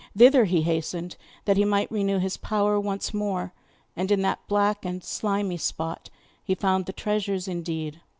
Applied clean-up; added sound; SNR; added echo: none; none; none; none.